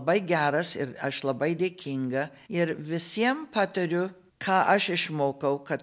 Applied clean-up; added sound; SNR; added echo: none; none; none; none.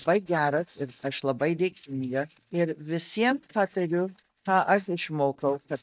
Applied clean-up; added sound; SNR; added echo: neural mask model DeepFilterNet 3.